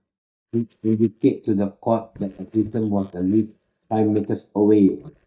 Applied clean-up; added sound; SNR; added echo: neural mask model DeepFilterNet 3.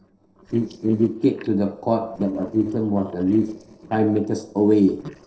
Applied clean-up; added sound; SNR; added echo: neural separator model SepFormer DNS4.